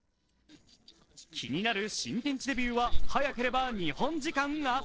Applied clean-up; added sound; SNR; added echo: neural separator model SepFormer DNS4.